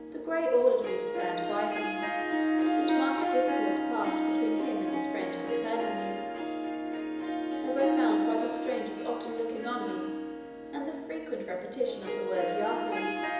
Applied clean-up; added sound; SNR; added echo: none; Harp; -2 dB; reverberation time 1.0 s.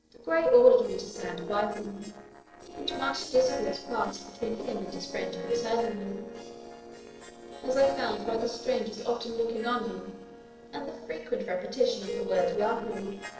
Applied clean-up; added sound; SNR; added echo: neural separator model SepFormer DNS4.